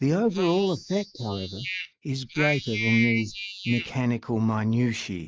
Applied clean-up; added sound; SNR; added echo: neural mask model Resemble Enhance denoiser.